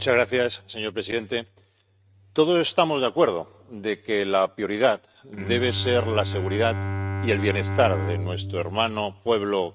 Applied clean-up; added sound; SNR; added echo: neural mask model RNNoise.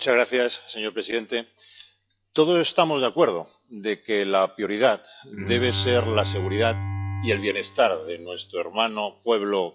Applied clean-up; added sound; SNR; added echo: classical method log-MMSE.